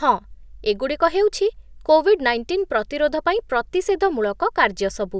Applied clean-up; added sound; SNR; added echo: none; none; none; none.